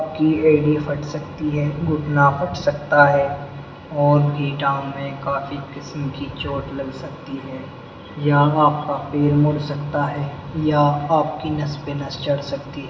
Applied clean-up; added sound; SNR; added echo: none; none; none; reverberation time 1.0 s.